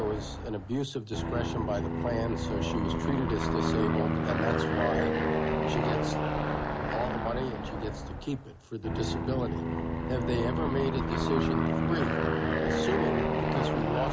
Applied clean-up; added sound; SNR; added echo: none; Aircraft; -5 dB; none.